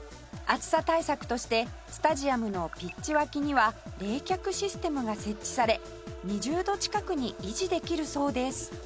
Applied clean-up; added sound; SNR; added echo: none; Telephone; 19 dB; none.